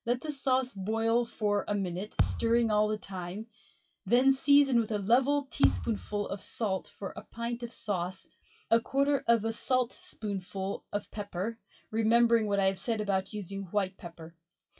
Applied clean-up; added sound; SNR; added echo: classical method WPE with log-MMSE.